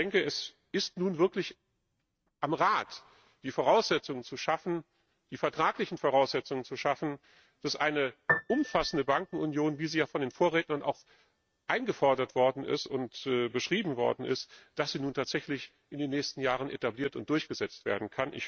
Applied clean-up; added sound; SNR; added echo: neural mask model RNNoise.